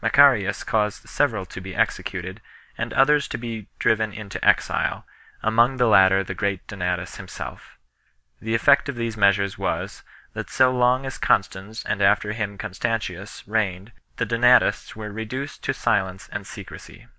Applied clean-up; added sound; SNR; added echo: none; none; none; none.